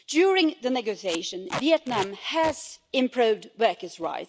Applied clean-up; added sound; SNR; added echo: none; Packing tape, duct tape; 12 dB; none.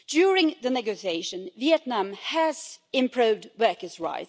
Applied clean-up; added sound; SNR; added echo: none; none; none; none.